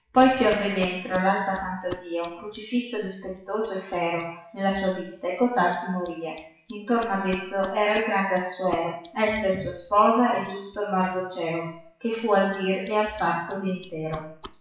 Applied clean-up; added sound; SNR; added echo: classical method WPE with log-MMSE.